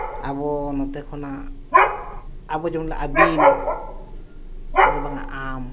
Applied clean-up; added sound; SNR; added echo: none; Dog; -5 dB; none.